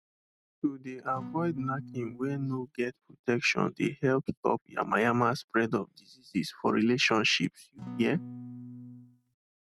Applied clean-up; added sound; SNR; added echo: neural mask model RNNoise.